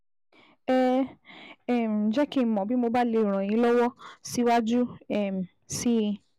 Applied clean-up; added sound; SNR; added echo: none; none; none; none.